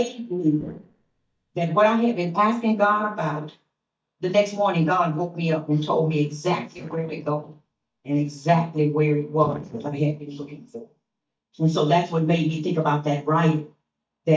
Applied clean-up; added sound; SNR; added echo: neural mask model DeepFilterNet 3.